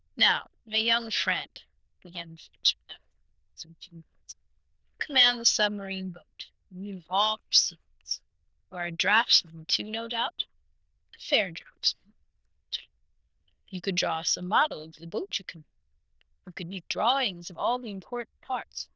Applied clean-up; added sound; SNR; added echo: neural diffusion model UNIVERSE++.